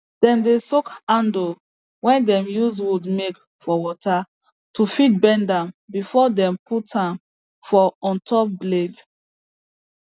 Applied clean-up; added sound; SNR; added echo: none; none; none; none.